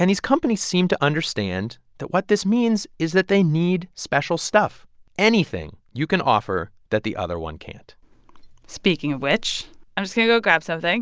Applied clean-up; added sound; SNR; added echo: none; none; none; none.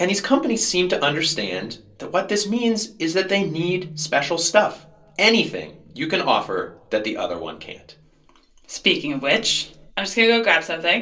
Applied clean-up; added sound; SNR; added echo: none; none; none; reverberation time 0.3 s.